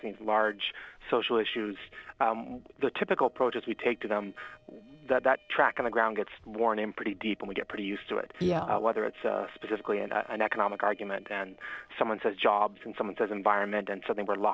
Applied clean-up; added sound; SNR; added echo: neural separator model SepFormer DNS4.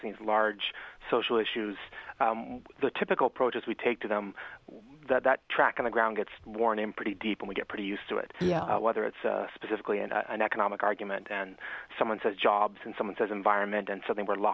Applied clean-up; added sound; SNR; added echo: none; none; none; none.